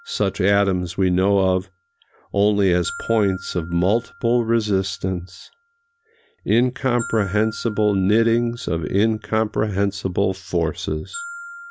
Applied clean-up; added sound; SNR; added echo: none; Glockenspiel; 19 dB; none.